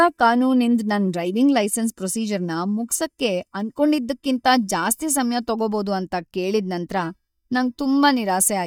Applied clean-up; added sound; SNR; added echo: neural mask model DeepFilterNet 3.